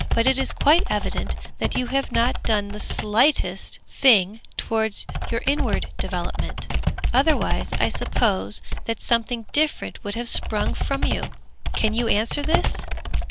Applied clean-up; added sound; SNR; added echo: none; Computer keyboard; 0 dB; none.